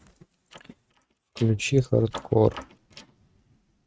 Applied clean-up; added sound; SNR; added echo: neural mask model RNNoise.